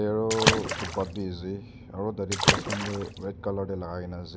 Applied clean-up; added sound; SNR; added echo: none; Water / Splash, splatter; -1 dB; none.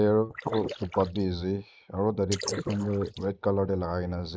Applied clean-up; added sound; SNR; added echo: neural mask model Resemble Enhance denoiser.